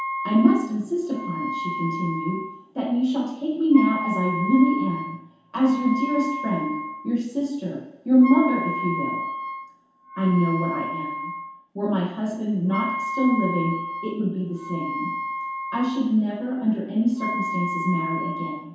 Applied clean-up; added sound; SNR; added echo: none; Wind instrument, woodwind instrument; 7 dB; reverberation time 0.8 s.